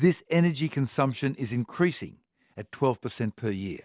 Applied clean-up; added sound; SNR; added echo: none; none; none; none.